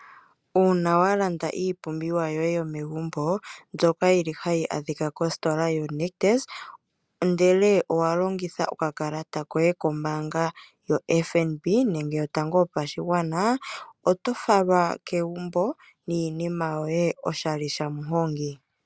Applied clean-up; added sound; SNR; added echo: none; none; none; none.